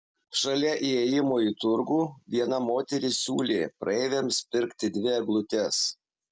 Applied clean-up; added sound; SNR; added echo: none; none; none; none.